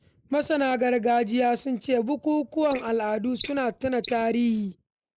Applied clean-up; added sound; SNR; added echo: neural mask model Resemble Enhance denoiser.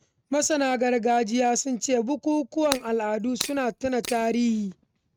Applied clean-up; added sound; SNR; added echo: neural mask model RNNoise.